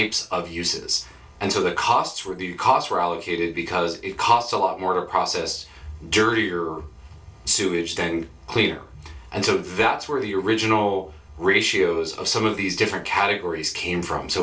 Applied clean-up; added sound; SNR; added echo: none; none; none; reverberation time 0.3 s.